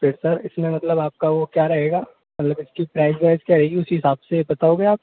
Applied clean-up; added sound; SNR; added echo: none; none; none; none.